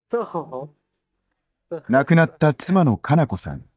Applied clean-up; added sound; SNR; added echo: neural mask model DeepFilterNet 3.